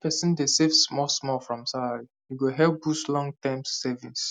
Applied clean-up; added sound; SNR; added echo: none; none; none; none.